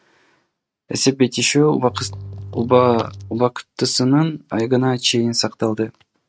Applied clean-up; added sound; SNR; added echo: neural mask model RNNoise.